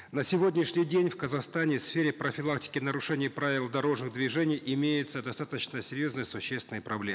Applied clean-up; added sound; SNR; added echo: none; none; none; none.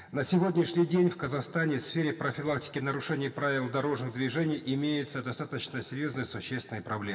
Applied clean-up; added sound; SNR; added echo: none; none; none; reverberation time 2.1 s.